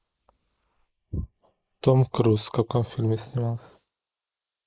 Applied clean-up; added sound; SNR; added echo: neural mask model Resemble Enhance denoiser.